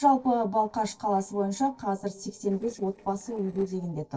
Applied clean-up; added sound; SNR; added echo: neural separator model SepFormer DNS4.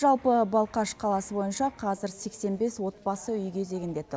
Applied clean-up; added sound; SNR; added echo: none; none; none; none.